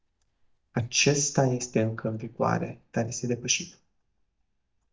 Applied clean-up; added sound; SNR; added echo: neural mask model DeepFilterNet 3.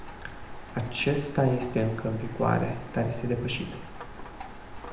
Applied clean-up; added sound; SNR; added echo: none; Rain; 10 dB; reverberation time 0.8 s.